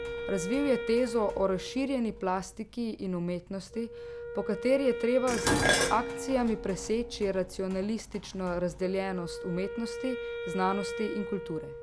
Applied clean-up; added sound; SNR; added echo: none; Wind instrument, woodwind instrument + Dishes, pots, and pans; 5 dB; none.